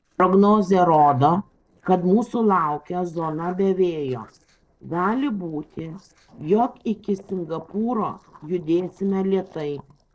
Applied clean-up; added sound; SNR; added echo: neural separator model SepFormer DNS4.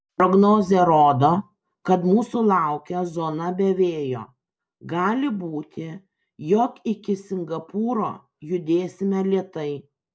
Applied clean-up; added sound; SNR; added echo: none; none; none; none.